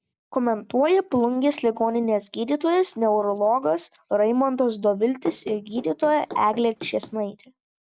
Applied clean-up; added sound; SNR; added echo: neural mask model Resemble Enhance denoiser.